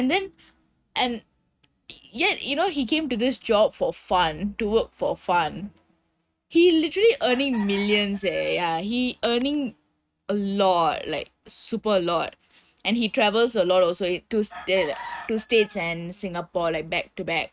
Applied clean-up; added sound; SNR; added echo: neural mask model RNNoise.